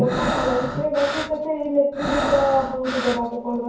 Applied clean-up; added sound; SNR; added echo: none; Breathing; 6 dB; reverberation time 0.6 s.